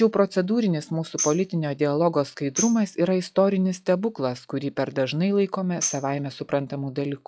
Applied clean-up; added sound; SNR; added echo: classical method log-MMSE.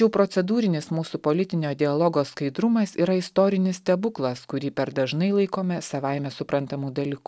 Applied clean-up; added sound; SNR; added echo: none; none; none; none.